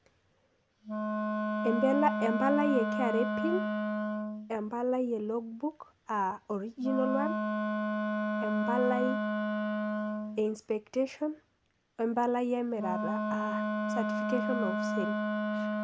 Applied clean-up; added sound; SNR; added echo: none; Wind instrument, woodwind instrument; 0 dB; none.